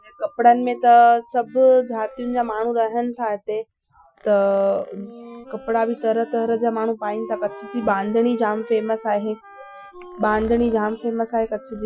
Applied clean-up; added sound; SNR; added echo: classical method Wiener filter.